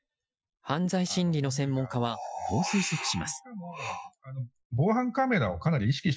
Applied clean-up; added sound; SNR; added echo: classical method Wiener filter.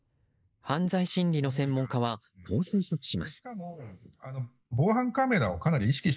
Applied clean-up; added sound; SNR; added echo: neural mask model Resemble Enhance denoiser.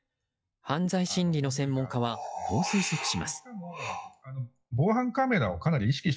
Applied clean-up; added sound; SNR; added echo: classical method log-MMSE.